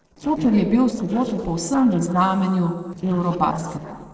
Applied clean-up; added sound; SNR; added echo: neural separator model SepFormer DNS4.